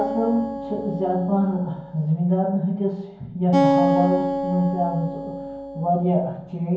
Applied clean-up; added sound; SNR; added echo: none; Acoustic guitar; 3 dB; reverberation time 0.9 s.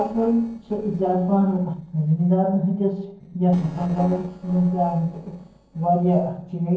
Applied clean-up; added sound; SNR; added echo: neural separator model SepFormer DNS4.